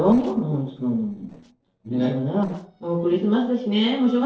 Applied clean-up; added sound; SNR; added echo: neural separator model SepFormer DNS4.